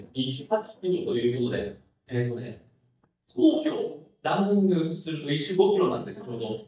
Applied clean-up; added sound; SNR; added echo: neural mask model DeepFilterNet 3.